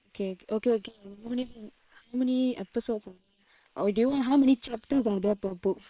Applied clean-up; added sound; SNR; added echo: neural separator model SepFormer WHAM!.